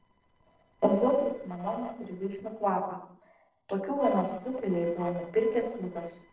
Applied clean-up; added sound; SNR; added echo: neural separator model SepFormer DNS4.